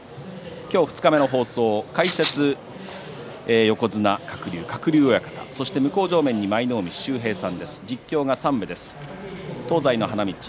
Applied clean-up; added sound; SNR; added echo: none; Rattle (instrument); -1 dB; none.